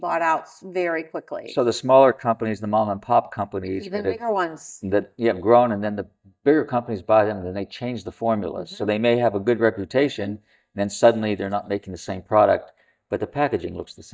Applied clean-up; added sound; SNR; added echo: neural mask model DeepFilterNet 3.